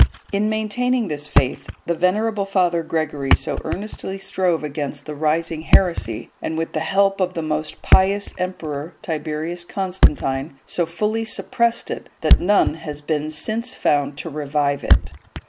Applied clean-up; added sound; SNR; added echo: none; Thump, thud; 1 dB; none.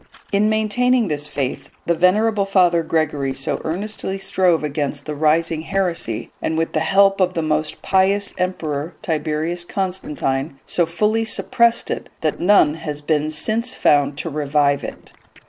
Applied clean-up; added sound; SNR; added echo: neural separator model SepFormer DNS4.